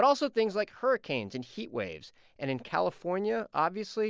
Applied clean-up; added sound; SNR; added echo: none; none; none; none.